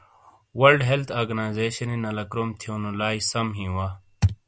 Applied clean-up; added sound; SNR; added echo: none; none; none; none.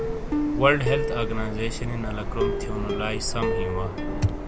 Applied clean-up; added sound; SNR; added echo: none; Plucked string instrument + Subway, metro, underground; -1 dB; none.